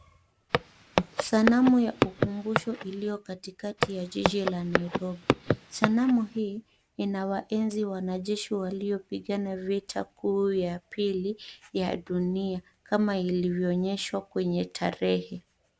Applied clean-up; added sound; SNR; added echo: none; Walk, footsteps; 1 dB; none.